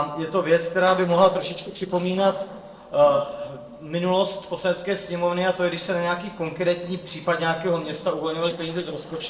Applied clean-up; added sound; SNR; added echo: neural separator model SepFormer DNS4.